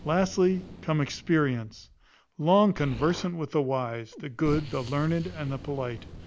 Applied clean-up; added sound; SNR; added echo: none; Explosion; 16 dB; none.